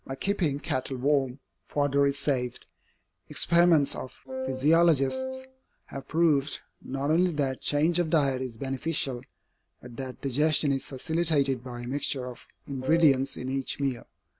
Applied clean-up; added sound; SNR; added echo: none; Wind instrument, woodwind instrument; 8 dB; none.